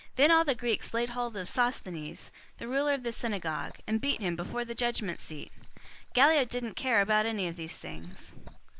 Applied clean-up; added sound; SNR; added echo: neural mask model Resemble Enhance denoiser.